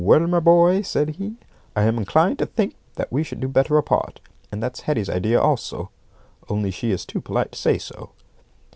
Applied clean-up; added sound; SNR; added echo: none; none; none; none.